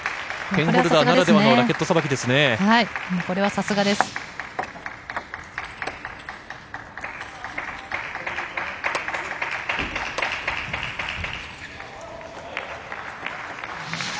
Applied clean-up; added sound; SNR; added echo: none; none; none; none.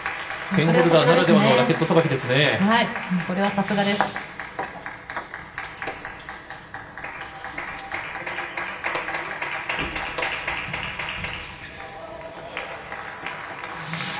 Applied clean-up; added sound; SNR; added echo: none; none; none; reverberation time 0.7 s.